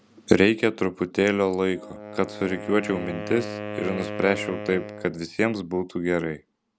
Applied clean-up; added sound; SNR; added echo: none; Wind instrument, woodwind instrument; 12 dB; none.